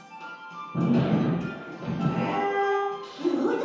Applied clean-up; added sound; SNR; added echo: none; none; none; reverberation time 0.9 s.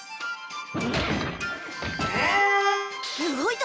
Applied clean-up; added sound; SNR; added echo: none; none; none; none.